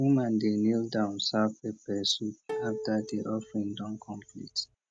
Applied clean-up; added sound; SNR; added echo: none; Plucked string instrument; 11 dB; none.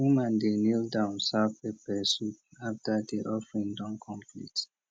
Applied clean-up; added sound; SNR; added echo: none; none; none; none.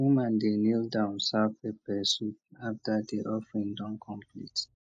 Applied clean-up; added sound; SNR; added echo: neural mask model Resemble Enhance denoiser.